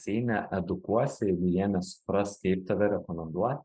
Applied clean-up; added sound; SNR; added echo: neural mask model Resemble Enhance denoiser.